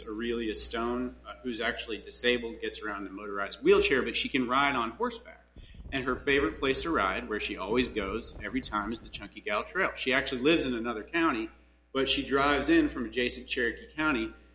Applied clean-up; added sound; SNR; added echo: none; Wind; 17 dB; none.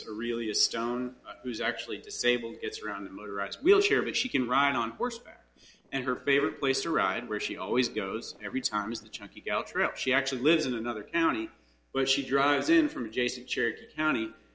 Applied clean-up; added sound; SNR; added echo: neural separator model SepFormer DNS4.